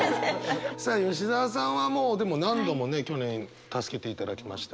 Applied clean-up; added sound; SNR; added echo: none; Acoustic guitar; 14 dB; none.